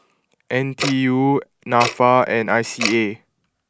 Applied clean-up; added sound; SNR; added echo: none; Tick-tock; 11 dB; none.